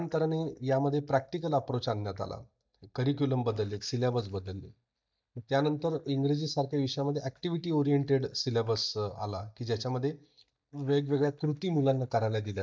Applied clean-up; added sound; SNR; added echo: neural mask model DeepFilterNet 3.